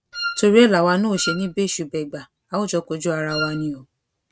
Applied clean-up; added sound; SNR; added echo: neural mask model RNNoise.